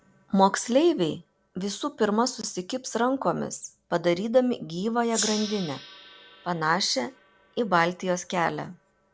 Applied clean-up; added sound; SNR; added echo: none; Gong; 16 dB; none.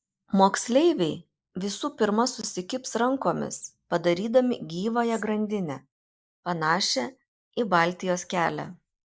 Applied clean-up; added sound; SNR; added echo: neural mask model Resemble Enhance denoiser.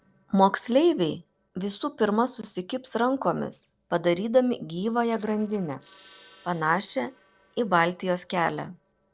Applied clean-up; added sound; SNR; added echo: neural separator model SepFormer DNS4.